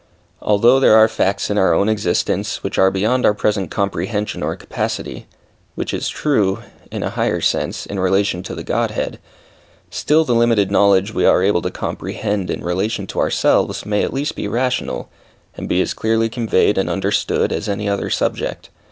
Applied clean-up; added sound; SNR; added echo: none; none; none; none.